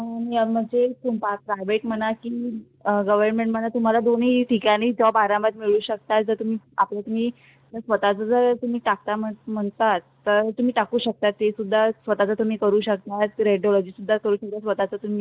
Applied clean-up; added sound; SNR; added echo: none; none; none; none.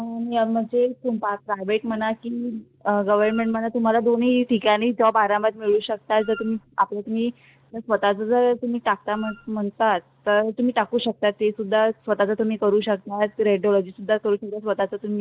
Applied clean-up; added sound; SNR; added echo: none; Wind instrument, woodwind instrument; 19 dB; none.